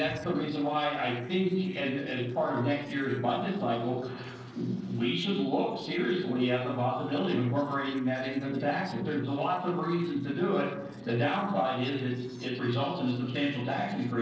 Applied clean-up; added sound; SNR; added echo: neural separator model SepFormer DNS4.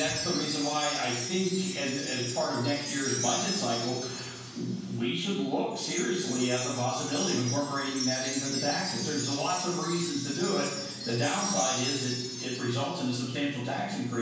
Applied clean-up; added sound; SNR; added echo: none; Wind chime; 6 dB; reverberation time 0.7 s.